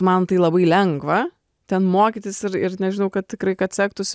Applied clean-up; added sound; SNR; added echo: none; none; none; none.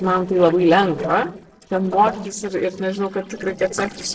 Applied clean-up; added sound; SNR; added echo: neural separator model SepFormer DNS4.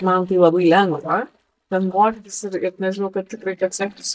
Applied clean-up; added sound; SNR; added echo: neural mask model DeepFilterNet 3.